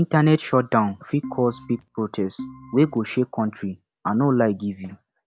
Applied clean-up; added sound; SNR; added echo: none; Organ; 17 dB; none.